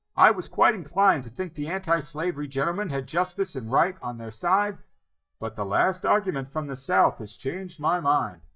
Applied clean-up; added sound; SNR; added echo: neural mask model DeepFilterNet 3.